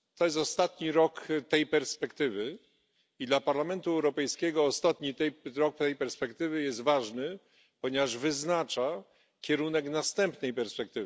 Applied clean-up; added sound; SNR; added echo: none; none; none; none.